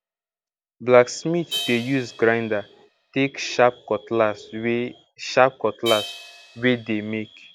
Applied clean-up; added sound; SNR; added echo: none; Crash cymbal; 15 dB; none.